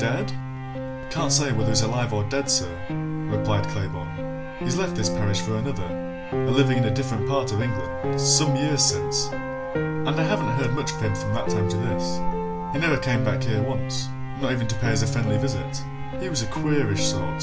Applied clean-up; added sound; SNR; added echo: none; Piano; 2 dB; none.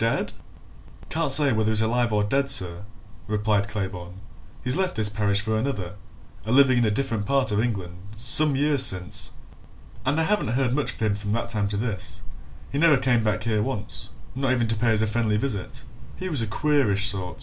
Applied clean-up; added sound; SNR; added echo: none; none; none; none.